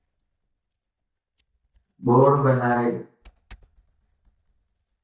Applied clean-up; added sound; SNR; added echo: neural mask model DeepFilterNet 3.